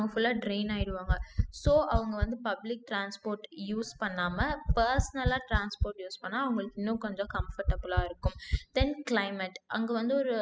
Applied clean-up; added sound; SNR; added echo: classical method spectral subtraction.